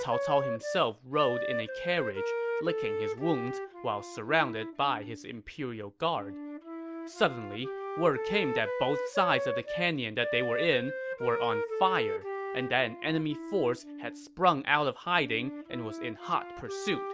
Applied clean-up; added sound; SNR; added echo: none; Wind instrument, woodwind instrument; 5 dB; none.